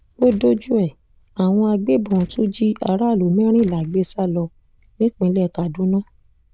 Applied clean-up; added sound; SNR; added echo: neural diffusion model UNIVERSE++.